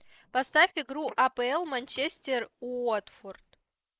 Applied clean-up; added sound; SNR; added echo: neural mask model Resemble Enhance denoiser.